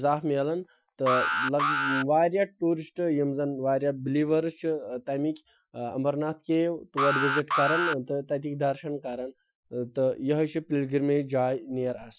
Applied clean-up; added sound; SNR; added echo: classical method Wiener filter.